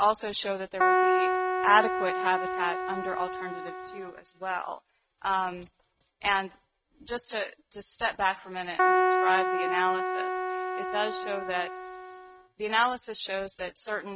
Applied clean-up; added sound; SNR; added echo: neural mask model RNNoise.